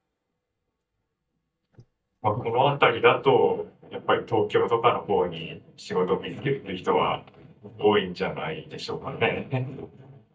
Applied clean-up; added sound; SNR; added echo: neural mask model DeepFilterNet 3.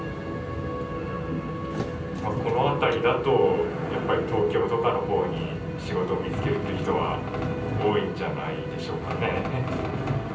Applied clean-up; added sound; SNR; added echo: none; Thump, thud; 15 dB; reverberation time 0.6 s.